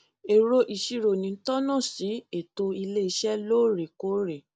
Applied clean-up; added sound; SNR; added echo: none; none; none; none.